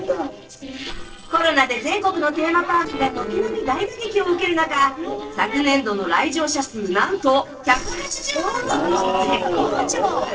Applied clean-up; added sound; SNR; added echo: neural separator model SepFormer DNS4.